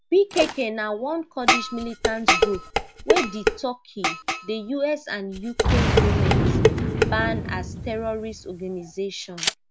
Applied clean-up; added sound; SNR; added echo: none; Dishes, pots, and pans + Boom; -4 dB; none.